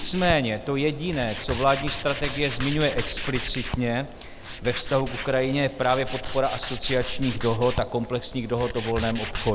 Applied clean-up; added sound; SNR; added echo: none; Tools; 6 dB; none.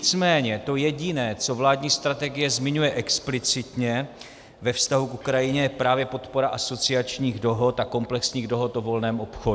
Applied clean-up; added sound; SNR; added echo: none; none; none; none.